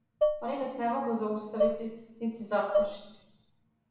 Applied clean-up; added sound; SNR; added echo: none; Dishes, pots, and pans; -2 dB; reverberation time 0.9 s.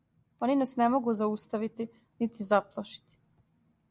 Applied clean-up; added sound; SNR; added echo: none; none; none; none.